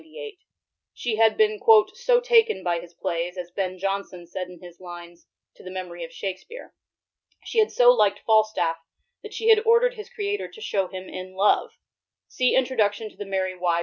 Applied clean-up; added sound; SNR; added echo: none; none; none; none.